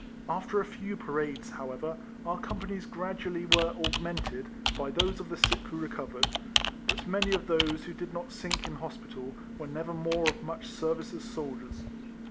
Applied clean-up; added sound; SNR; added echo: none; Computer keyboard; 0 dB; none.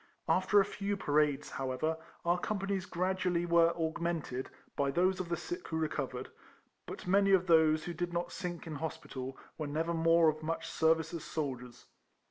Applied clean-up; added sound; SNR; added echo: none; none; none; none.